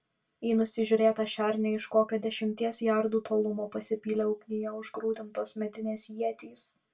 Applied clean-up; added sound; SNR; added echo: none; none; none; reverberation time 0.1 s.